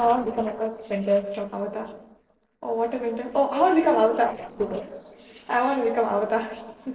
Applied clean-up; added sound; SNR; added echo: neural separator model SepFormer DNS4.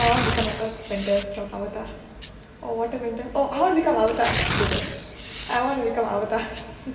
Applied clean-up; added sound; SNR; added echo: none; Tearing; 6 dB; reverberation time 1.2 s.